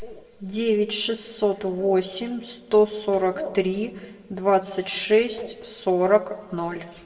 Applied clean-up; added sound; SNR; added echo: none; none; none; reverberation time 0.9 s.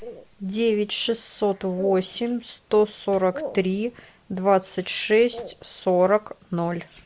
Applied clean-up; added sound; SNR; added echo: none; none; none; none.